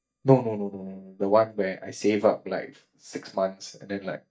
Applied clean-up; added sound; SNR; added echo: neural mask model DeepFilterNet 3.